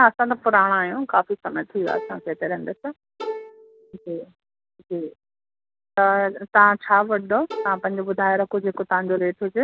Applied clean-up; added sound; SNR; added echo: none; Bowed string instrument; 12 dB; none.